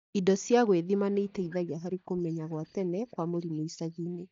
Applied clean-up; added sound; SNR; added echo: neural mask model DeepFilterNet 3.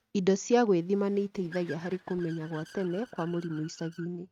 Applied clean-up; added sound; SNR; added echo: neural mask model RNNoise.